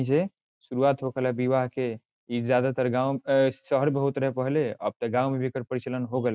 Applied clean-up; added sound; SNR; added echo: none; none; none; none.